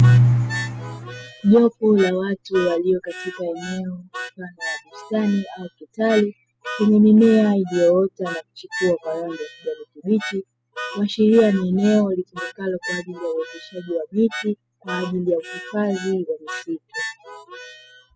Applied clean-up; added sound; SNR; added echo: classical method spectral subtraction.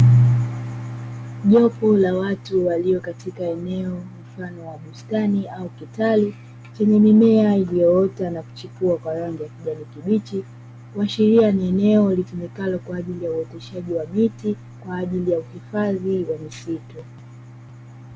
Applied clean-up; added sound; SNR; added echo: none; none; none; none.